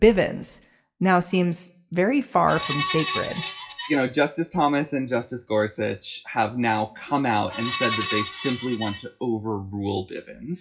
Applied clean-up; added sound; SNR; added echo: classical method WPE with log-MMSE.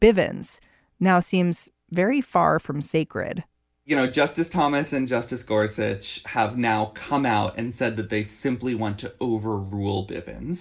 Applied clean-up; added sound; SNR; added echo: none; none; none; none.